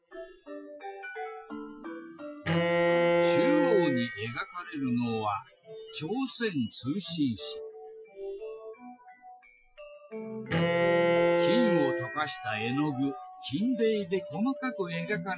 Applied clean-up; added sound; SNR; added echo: classical method Wiener filter.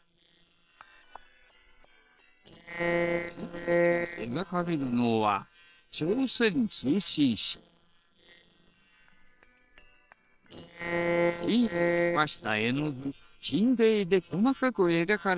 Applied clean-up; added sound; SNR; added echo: neural separator model SepFormer WHAM!.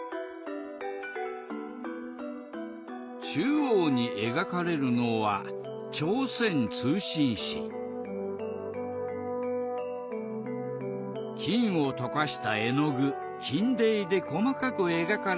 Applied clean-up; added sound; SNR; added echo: none; none; none; none.